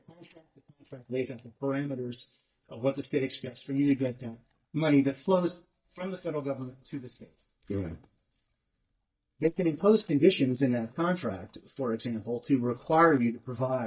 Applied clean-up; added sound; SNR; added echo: neural mask model DeepFilterNet 3.